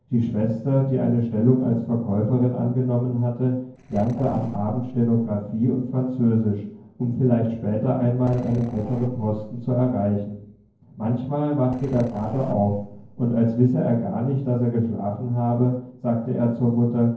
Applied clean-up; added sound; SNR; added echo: neural separator model SepFormer DNS4.